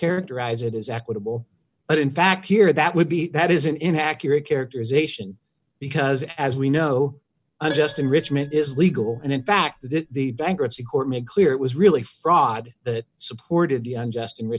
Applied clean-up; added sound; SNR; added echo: none; Keyboard (musical); 19 dB; none.